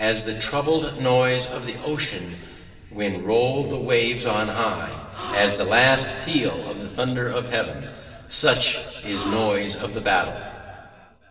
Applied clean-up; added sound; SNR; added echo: none; Gasp; 12 dB; reverberation time 2.2 s.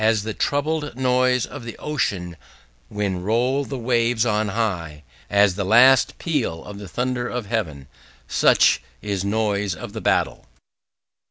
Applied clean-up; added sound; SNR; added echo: none; none; none; none.